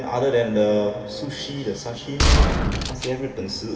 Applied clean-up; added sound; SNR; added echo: none; Gunshot, gunfire; -4 dB; reverberation time 2.5 s.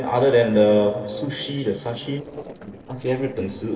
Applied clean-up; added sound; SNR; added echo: neural separator model SepFormer DNS4.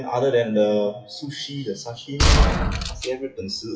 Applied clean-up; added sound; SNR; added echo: classical method WPE with log-MMSE.